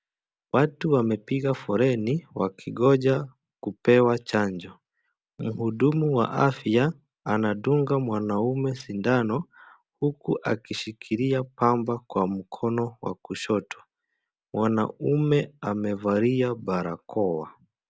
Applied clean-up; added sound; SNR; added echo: none; none; none; none.